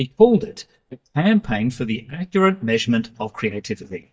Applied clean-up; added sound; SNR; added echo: neural mask model DeepFilterNet 3.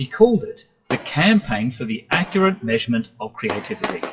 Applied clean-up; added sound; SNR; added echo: classical method WPE with log-MMSE.